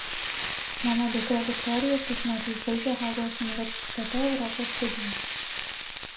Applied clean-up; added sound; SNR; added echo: none; Frying (food); -2 dB; reverberation time 0.5 s.